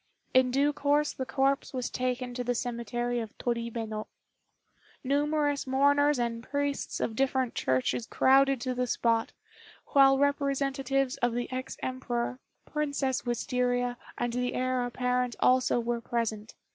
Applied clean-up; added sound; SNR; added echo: none; none; none; none.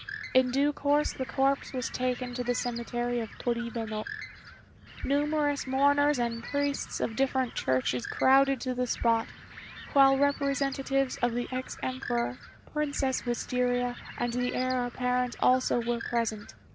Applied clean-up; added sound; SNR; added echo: none; Bird; 14 dB; none.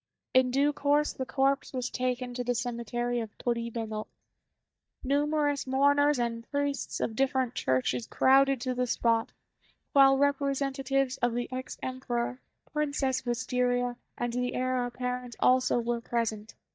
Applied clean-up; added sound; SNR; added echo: neural mask model DeepFilterNet 3.